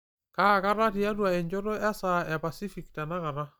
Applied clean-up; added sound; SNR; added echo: neural mask model DeepFilterNet 3.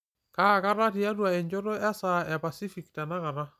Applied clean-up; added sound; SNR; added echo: none; none; none; none.